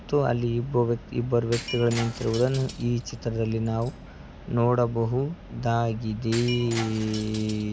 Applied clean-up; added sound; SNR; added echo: none; Shatter; 16 dB; none.